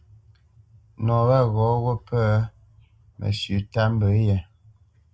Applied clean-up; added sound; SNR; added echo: none; none; none; none.